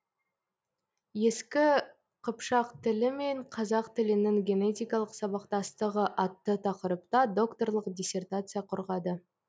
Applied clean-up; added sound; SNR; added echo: none; none; none; none.